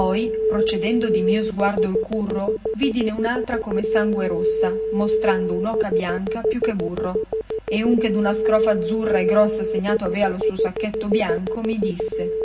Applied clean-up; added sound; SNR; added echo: none; Telephone; -1 dB; reverberation time 0.4 s.